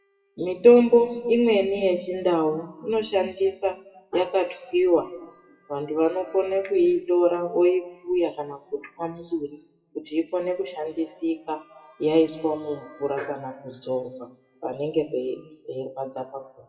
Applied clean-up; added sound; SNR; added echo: classical method WPE with log-MMSE.